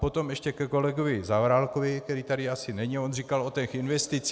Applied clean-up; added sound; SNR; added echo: none; none; none; none.